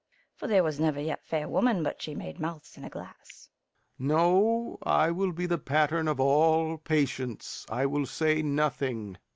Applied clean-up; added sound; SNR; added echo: none; none; none; none.